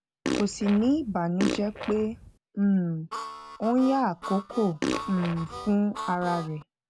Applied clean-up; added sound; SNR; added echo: none; Fart + Harmonica; 7 dB; none.